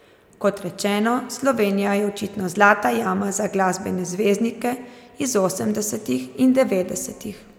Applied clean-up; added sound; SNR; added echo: none; none; none; none.